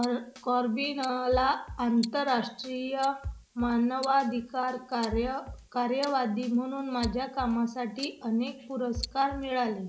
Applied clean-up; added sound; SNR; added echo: none; Drum kit + Tick-tock; 14 dB; none.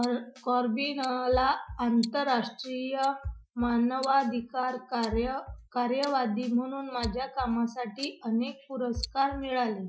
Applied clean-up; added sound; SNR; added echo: classical method Wiener filter.